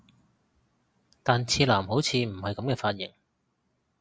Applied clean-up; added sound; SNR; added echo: none; none; none; none.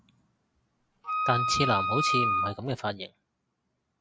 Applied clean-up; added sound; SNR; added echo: none; Wind instrument, woodwind instrument; -4 dB; none.